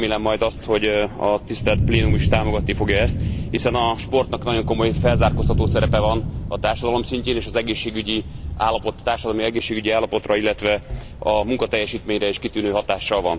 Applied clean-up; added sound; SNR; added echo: none; Thunder; 4 dB; none.